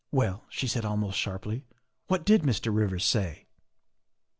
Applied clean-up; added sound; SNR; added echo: none; none; none; none.